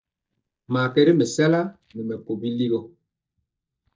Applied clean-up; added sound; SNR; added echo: neural mask model DeepFilterNet 3.